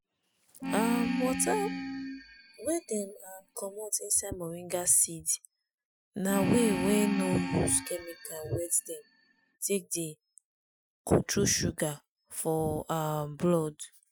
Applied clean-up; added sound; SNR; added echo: classical method Wiener filter.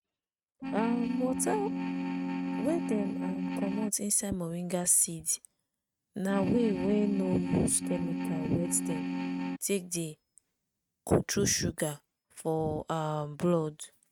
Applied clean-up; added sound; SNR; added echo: neural mask model RNNoise.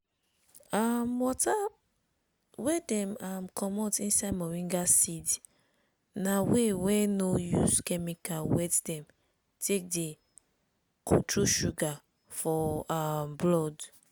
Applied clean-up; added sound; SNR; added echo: none; none; none; none.